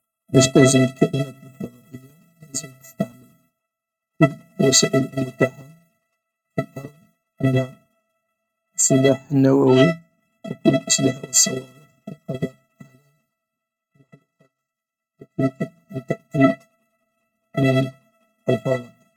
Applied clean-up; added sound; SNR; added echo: neural mask model RNNoise.